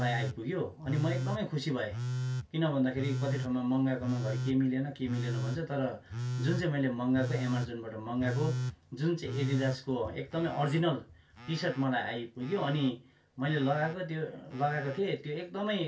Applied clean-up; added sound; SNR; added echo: none; Telephone; 6 dB; reverberation time 0.2 s.